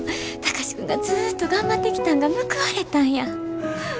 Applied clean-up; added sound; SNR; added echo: none; none; none; none.